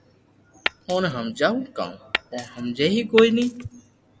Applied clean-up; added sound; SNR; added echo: none; Glass; 8 dB; none.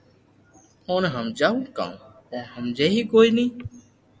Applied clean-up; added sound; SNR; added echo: none; none; none; none.